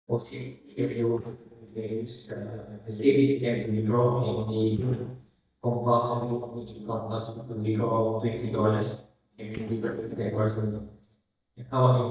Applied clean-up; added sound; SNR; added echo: neural mask model DeepFilterNet 3.